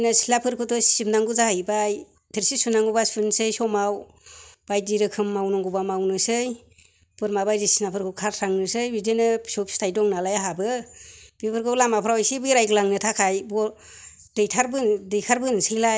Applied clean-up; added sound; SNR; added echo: none; none; none; none.